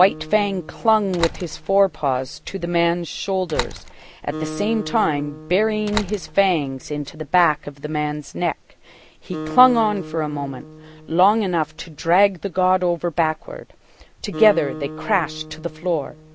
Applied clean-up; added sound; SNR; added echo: none; Acoustic guitar + Slam; 14 dB; none.